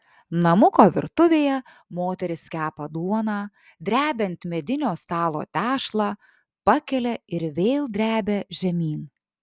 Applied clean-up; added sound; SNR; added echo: none; none; none; none.